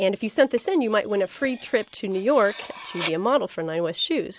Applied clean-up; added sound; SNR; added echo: none; Cutlery, silverware; 11 dB; none.